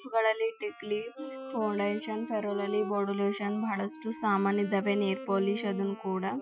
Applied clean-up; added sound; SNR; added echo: classical method Wiener filter.